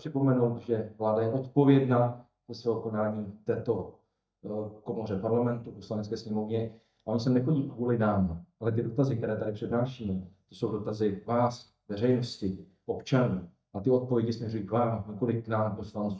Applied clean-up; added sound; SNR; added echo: neural mask model DeepFilterNet 3.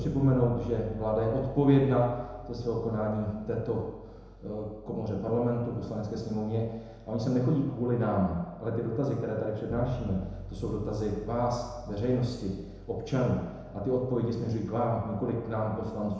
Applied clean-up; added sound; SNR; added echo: none; Bass guitar; 15 dB; reverberation time 1.0 s.